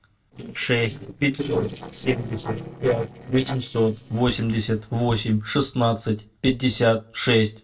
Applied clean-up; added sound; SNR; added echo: neural separator model SepFormer DNS4.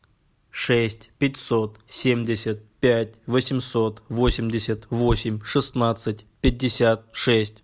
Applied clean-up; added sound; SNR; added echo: none; none; none; none.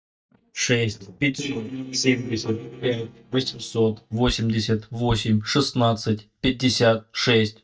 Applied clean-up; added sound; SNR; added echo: neural mask model DeepFilterNet 3.